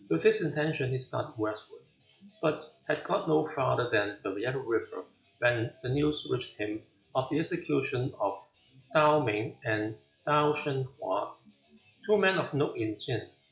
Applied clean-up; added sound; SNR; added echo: classical method log-MMSE.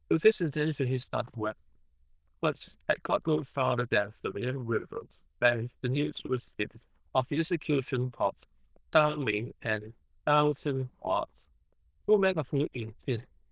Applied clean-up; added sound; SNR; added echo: neural diffusion model UNIVERSE++.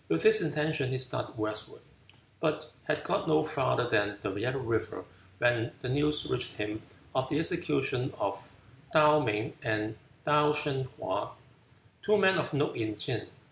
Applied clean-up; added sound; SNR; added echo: none; none; none; none.